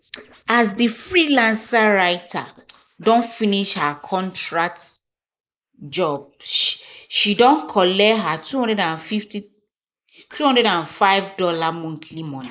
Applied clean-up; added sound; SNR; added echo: neural mask model Resemble Enhance denoiser.